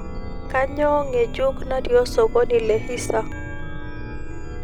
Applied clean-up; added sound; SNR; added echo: none; Chime; 6 dB; none.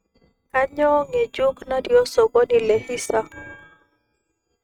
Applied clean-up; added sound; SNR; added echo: neural mask model RNNoise.